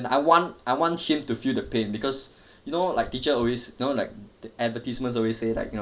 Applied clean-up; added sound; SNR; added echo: none; none; none; none.